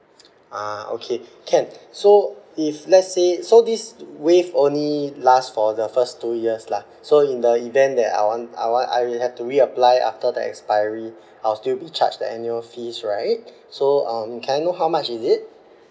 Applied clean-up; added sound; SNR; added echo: none; none; none; none.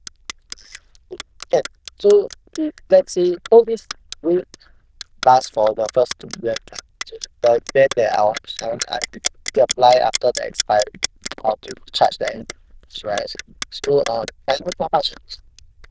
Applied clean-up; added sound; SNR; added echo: neural diffusion model UNIVERSE++.